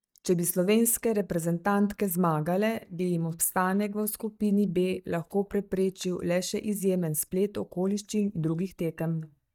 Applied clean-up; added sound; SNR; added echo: neural mask model DeepFilterNet 3.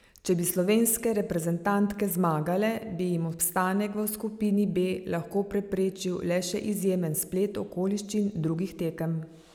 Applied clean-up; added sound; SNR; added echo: none; none; none; none.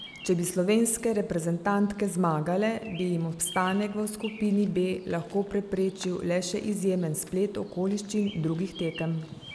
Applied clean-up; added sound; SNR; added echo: none; Bird vocalization, bird call, bird song; 19 dB; none.